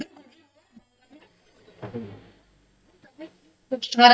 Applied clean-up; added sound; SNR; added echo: neural mask model DeepFilterNet 3.